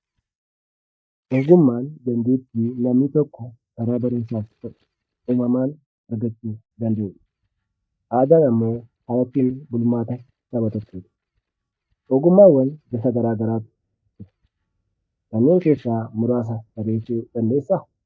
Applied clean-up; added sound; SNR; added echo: neural mask model DeepFilterNet 3.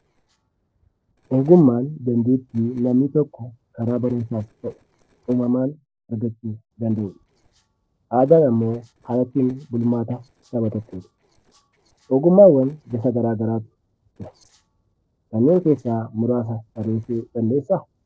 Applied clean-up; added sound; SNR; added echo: neural separator model SepFormer DNS4.